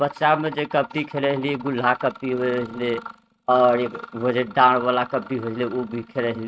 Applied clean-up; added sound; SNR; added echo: neural mask model RNNoise.